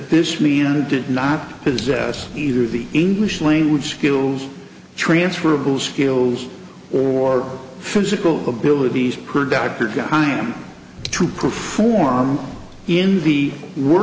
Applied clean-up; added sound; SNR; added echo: none; Drip / Water; 20 dB; none.